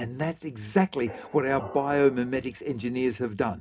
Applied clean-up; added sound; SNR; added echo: none; Squeak; 17 dB; reverberation time 0.3 s.